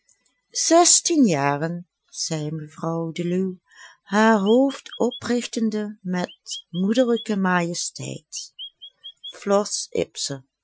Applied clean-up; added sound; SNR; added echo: classical method Wiener filter.